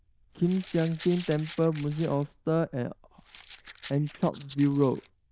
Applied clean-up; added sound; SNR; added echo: neural diffusion model UNIVERSE++.